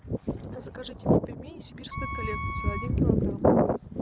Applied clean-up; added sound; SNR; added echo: none; Wind instrument, woodwind instrument; 11 dB; none.